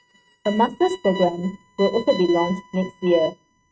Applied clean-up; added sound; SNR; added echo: neural mask model RNNoise.